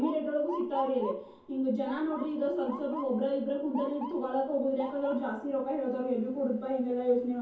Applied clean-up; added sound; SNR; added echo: none; Motor vehicle (road) / Siren; 15 dB; reverberation time 0.6 s.